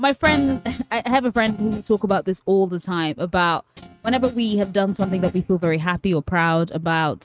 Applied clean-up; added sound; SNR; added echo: neural mask model RNNoise.